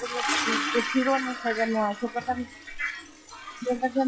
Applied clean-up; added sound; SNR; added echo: classical method log-MMSE.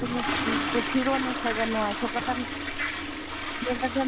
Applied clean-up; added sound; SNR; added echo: none; Toilet flush; 0 dB; none.